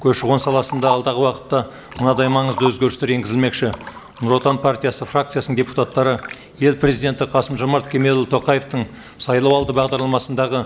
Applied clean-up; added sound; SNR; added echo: none; Liquid; 16 dB; none.